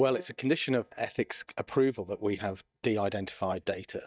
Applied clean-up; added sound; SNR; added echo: neural mask model DeepFilterNet 3.